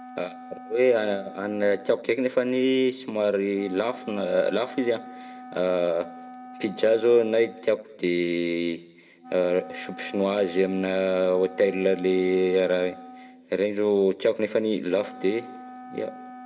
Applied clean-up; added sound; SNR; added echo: none; Wind instrument, woodwind instrument; 18 dB; reverberation time 0.9 s.